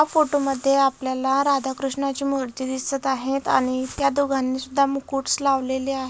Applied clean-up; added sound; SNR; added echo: none; none; none; none.